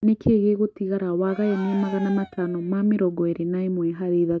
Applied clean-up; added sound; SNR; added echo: neural mask model RNNoise.